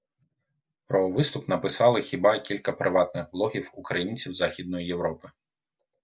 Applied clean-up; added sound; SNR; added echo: none; none; none; none.